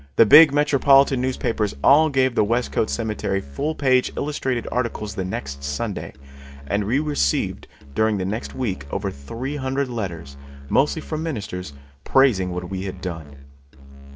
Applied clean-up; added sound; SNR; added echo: none; Musical instrument; 15 dB; none.